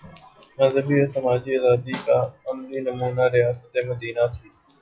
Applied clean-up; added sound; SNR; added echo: classical method log-MMSE.